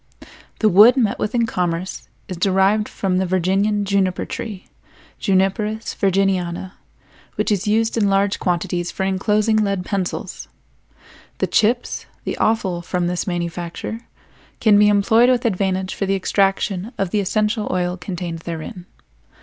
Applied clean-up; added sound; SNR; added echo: none; none; none; none.